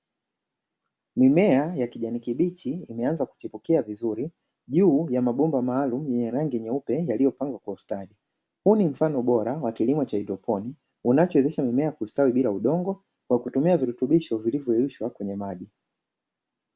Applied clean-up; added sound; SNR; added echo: none; none; none; none.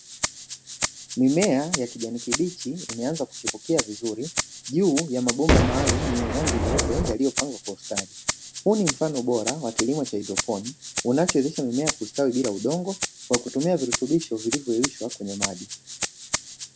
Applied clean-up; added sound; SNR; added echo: none; Rattle (instrument) + Boom; 3 dB; none.